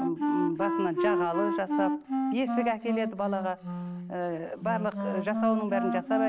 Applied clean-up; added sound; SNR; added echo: none; Wind instrument, woodwind instrument; -1 dB; none.